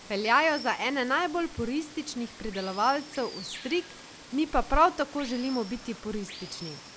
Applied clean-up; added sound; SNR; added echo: none; Water; 16 dB; none.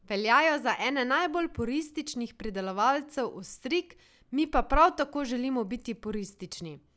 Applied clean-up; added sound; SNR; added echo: none; none; none; none.